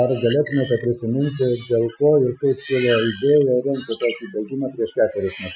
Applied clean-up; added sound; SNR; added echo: classical method Wiener filter.